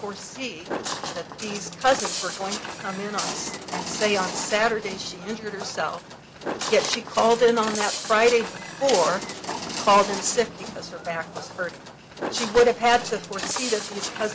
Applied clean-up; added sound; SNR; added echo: none; Walk, footsteps; 8 dB; none.